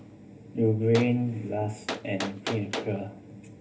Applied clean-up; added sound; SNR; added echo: none; Gunshot, gunfire; 11 dB; reverberation time 0.3 s.